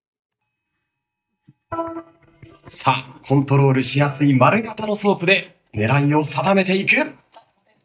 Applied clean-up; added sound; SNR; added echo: neural mask model DeepFilterNet 3.